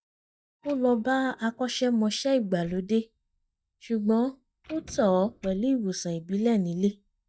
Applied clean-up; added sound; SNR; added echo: neural mask model DeepFilterNet 3.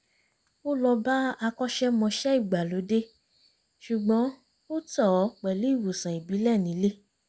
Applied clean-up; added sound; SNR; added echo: none; none; none; none.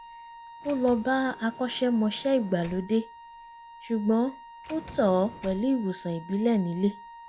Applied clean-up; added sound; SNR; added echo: none; Wind instrument, woodwind instrument + Sliding door; 18 dB; none.